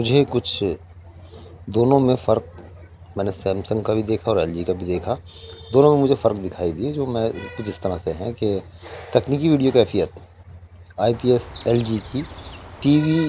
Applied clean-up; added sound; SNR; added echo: none; Chirp, tweet; 18 dB; none.